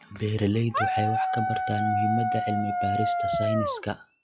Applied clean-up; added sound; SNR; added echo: classical method log-MMSE.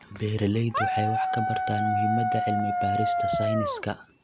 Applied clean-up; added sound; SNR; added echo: none; Dog; -3 dB; none.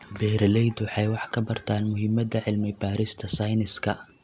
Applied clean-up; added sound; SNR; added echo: none; none; none; none.